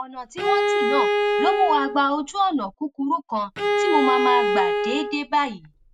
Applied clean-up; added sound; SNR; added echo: none; Bowed string instrument; -1 dB; none.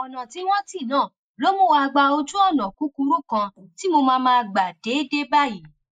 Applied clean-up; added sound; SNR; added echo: neural mask model Resemble Enhance denoiser.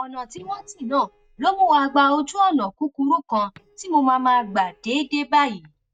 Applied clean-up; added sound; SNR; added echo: neural mask model DeepFilterNet 3.